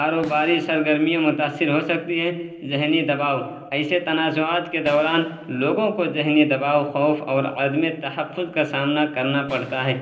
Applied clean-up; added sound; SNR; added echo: neural separator model SepFormer DNS4.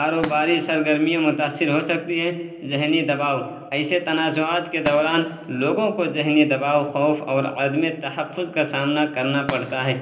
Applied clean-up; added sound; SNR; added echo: none; Fireworks; 19 dB; reverberation time 0.5 s.